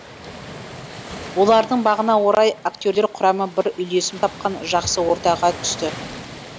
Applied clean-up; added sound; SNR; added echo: none; Waves, surf; 15 dB; none.